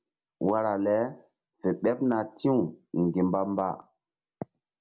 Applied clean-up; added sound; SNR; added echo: none; none; none; none.